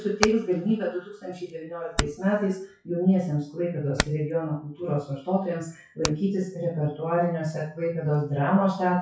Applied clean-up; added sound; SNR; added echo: classical method WPE with log-MMSE.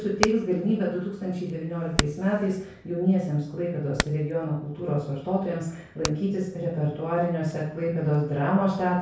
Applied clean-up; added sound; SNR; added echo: none; Hammer; 11 dB; reverberation time 0.6 s.